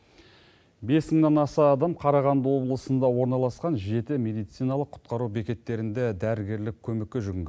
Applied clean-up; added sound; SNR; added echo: none; none; none; none.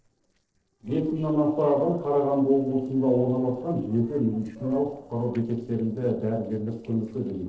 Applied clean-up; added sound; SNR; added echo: neural separator model SepFormer DNS4.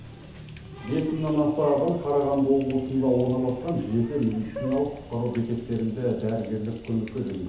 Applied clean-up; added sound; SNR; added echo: none; Water tap, faucet; 15 dB; reverberation time 2.2 s.